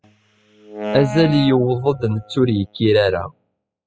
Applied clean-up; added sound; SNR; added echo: classical method spectral subtraction.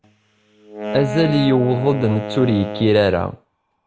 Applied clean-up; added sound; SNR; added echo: none; Wind instrument, woodwind instrument; 10 dB; none.